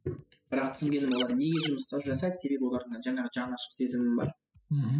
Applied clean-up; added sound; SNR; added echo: classical method spectral subtraction.